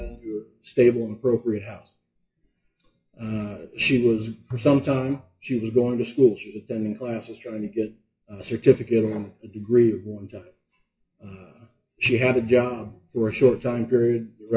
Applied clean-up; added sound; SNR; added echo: classical method WPE with log-MMSE.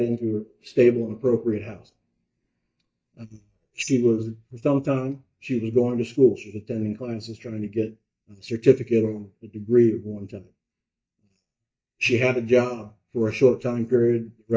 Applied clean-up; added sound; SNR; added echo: neural mask model DeepFilterNet 3.